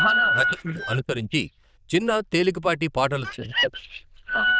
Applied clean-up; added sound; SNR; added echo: neural diffusion model UNIVERSE++.